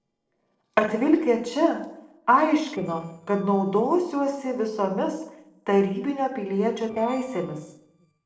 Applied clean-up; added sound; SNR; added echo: neural separator model SepFormer DNS4.